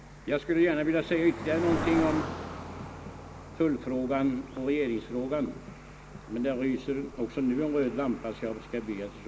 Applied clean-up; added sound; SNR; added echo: none; Cricket; 11 dB; none.